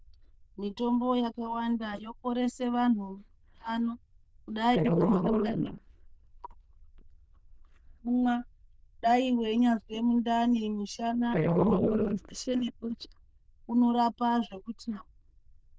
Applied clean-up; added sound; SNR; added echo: neural diffusion model UNIVERSE++.